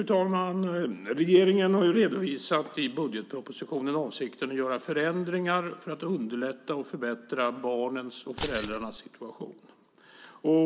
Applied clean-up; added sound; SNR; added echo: none; Keys jangling; 10 dB; none.